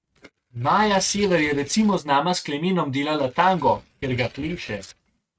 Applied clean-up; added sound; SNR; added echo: neural mask model RNNoise.